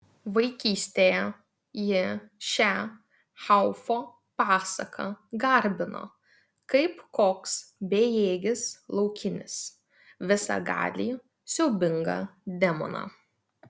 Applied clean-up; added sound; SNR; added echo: none; none; none; none.